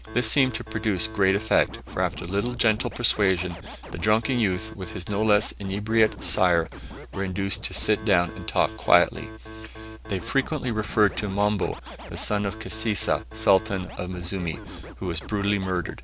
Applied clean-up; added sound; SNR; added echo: none; Scratching (performance technique); 14 dB; none.